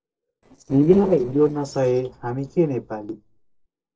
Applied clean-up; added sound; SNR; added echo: neural separator model SepFormer DNS4.